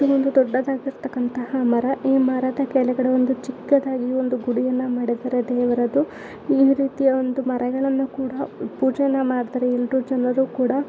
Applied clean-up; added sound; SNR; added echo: none; none; none; none.